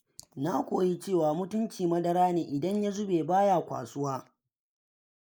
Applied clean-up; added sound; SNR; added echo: neural mask model Resemble Enhance denoiser.